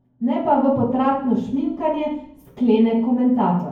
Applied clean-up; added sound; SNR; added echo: none; none; none; reverberation time 0.9 s.